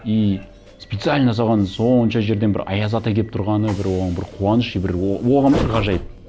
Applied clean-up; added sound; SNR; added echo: none; Train; 14 dB; none.